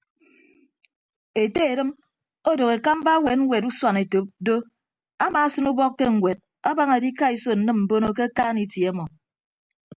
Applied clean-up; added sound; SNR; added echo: none; none; none; none.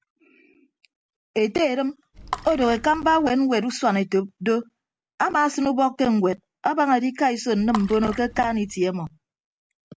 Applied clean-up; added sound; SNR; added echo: none; Water / Splash, splatter; 13 dB; none.